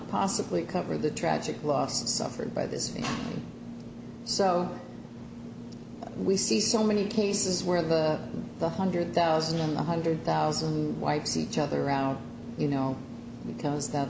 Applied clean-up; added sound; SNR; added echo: none; none; none; none.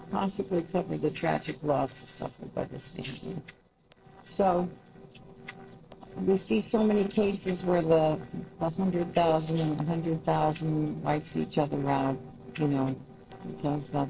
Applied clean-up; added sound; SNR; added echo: neural separator model SepFormer DNS4.